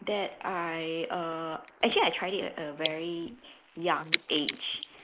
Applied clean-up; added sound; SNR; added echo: neural mask model Resemble Enhance denoiser.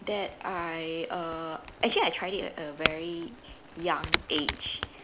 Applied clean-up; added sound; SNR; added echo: none; Crack / Crackle; 5 dB; none.